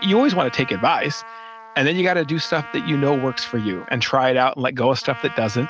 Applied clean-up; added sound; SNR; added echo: none; Trumpet; 16 dB; none.